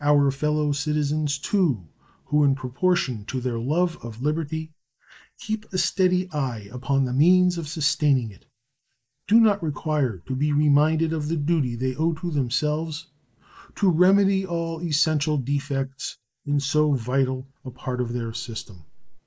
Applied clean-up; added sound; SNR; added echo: neural mask model Resemble Enhance denoiser.